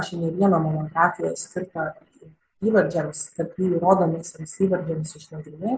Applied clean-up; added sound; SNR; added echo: none; none; none; none.